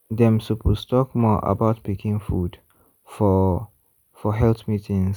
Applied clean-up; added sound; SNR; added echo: none; none; none; none.